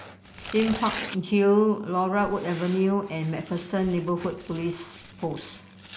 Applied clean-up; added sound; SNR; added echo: none; Tearing; 16 dB; none.